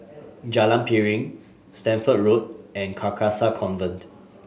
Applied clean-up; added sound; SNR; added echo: none; none; none; none.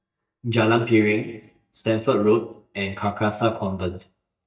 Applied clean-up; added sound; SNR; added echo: neural mask model DeepFilterNet 3.